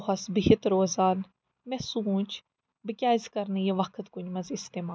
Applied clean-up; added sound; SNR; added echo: none; none; none; none.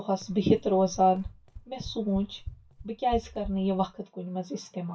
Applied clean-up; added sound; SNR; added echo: none; Run; 15 dB; reverberation time 0.2 s.